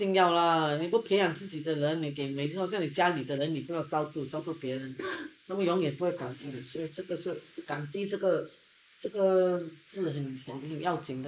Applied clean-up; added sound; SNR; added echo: neural mask model Resemble Enhance denoiser.